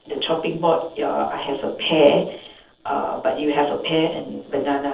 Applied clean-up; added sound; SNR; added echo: neural separator model SepFormer DNS4.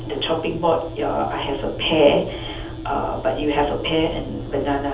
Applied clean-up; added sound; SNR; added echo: none; Engine; 10 dB; reverberation time 0.7 s.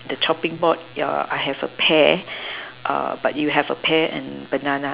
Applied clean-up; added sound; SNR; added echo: none; none; none; none.